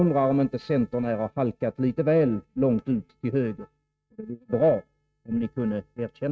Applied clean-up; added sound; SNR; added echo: neural mask model RNNoise.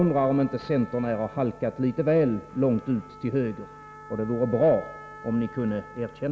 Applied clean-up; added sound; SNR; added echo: none; Trumpet; 19 dB; none.